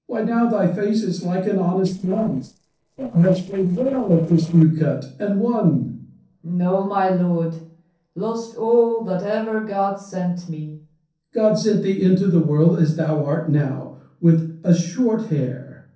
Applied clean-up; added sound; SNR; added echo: neural separator model SepFormer DNS4.